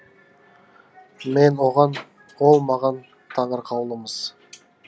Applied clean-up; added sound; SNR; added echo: none; none; none; none.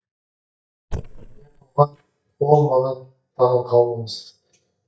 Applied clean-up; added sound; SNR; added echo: neural mask model DeepFilterNet 3.